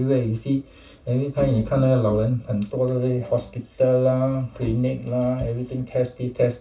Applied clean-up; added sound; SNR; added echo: none; none; none; reverberation time 0.2 s.